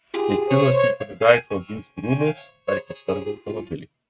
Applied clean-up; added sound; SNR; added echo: neural mask model RNNoise.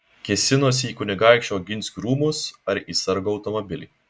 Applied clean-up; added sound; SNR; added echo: none; none; none; none.